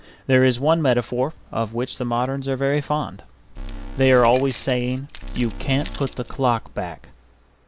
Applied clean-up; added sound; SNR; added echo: none; Alarm + Keys jangling; 8 dB; none.